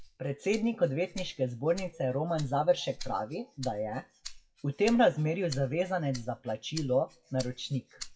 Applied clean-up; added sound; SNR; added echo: classical method WPE with log-MMSE.